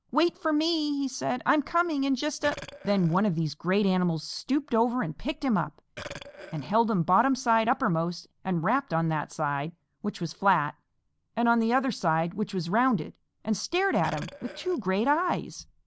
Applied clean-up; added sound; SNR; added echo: none; Burping, eructation; 15 dB; none.